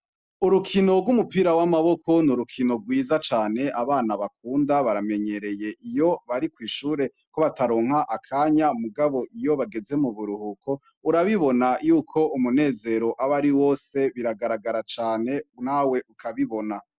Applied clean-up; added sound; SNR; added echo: none; none; none; none.